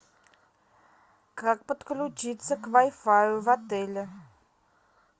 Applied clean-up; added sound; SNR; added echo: none; none; none; none.